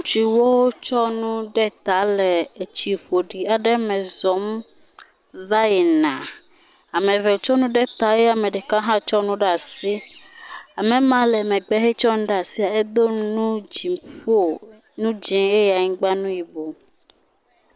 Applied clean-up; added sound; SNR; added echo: none; none; none; none.